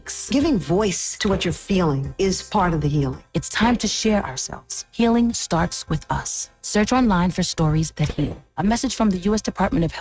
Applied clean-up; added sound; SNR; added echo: neural mask model RNNoise.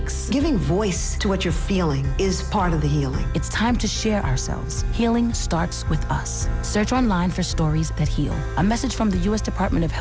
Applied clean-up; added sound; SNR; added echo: none; none; none; none.